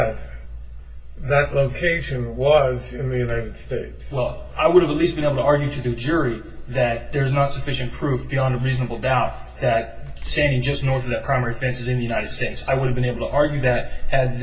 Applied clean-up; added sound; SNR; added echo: none; Slam; 15 dB; reverberation time 0.1 s.